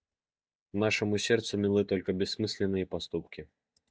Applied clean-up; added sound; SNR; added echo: neural mask model DeepFilterNet 3.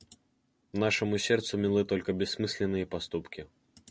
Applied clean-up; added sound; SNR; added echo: none; none; none; none.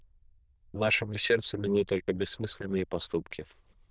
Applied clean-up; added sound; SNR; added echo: neural diffusion model UNIVERSE++.